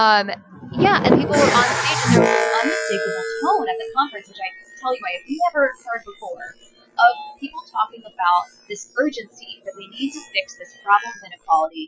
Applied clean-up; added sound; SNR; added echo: classical method Wiener filter.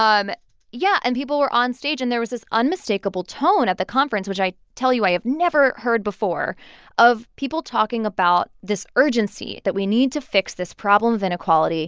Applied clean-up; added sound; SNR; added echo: none; none; none; none.